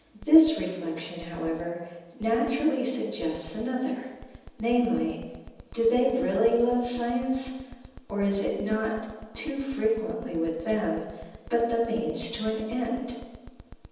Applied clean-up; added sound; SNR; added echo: none; Alarm; 20 dB; reverberation time 1.1 s.